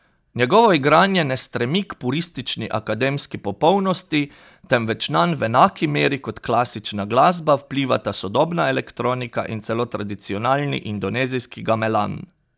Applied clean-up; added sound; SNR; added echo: none; none; none; none.